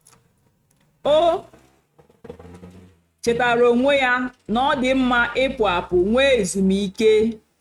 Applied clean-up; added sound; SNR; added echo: neural mask model RNNoise.